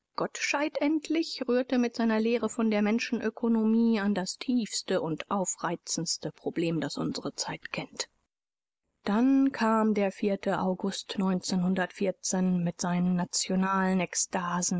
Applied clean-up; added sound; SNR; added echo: neural mask model Resemble Enhance denoiser.